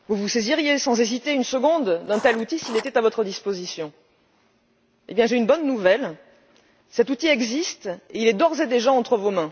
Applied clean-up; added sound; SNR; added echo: none; Writing; 15 dB; none.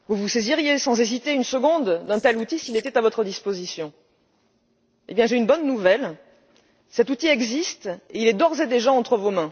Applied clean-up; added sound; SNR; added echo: neural separator model SepFormer DNS4.